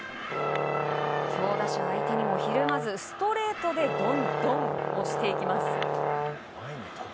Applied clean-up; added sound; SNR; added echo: none; Brass instrument; -1 dB; none.